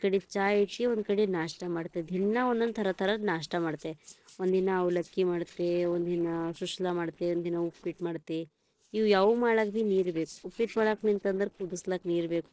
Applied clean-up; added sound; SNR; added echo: neural separator model SepFormer DNS4.